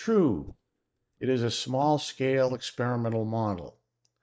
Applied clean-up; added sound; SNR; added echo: neural mask model DeepFilterNet 3.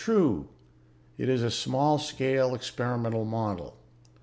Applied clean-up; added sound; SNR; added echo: none; none; none; none.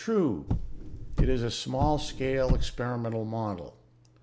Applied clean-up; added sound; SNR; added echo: none; Car; -2 dB; none.